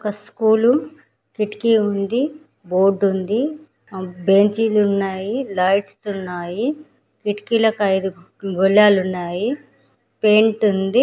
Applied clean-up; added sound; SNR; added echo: none; none; none; none.